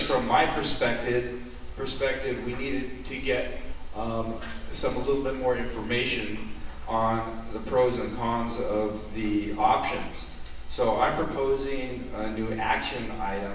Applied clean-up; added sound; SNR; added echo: none; none; none; reverberation time 1.0 s.